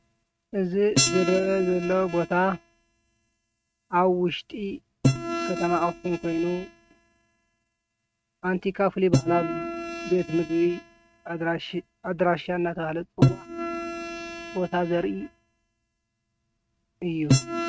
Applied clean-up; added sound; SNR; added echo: neural mask model RNNoise.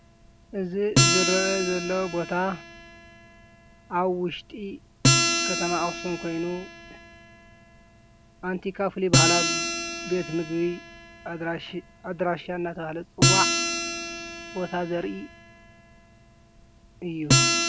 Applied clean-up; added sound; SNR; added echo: none; Acoustic guitar; -3 dB; none.